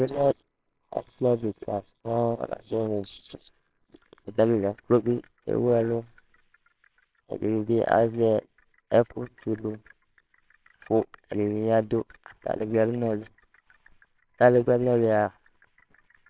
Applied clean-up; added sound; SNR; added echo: neural separator model SepFormer WHAMR!.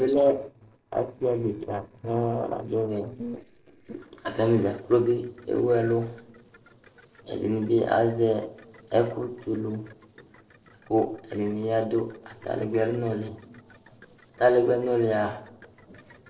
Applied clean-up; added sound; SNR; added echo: neural separator model SepFormer DNS4.